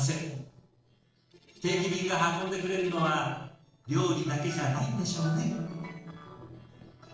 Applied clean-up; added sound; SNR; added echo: neural separator model SepFormer DNS4.